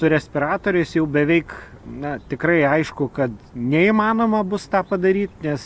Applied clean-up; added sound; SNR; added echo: none; none; none; none.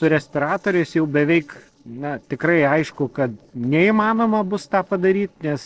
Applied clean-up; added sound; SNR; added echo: neural separator model SepFormer DNS4.